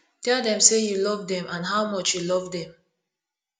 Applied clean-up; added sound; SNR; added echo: none; none; none; none.